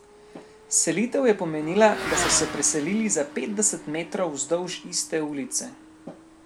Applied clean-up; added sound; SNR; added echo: none; Motorcycle / Accelerating, revving, vroom; 11 dB; none.